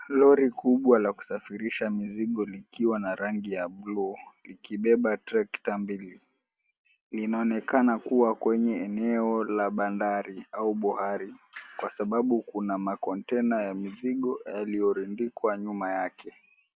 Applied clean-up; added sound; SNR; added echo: none; none; none; none.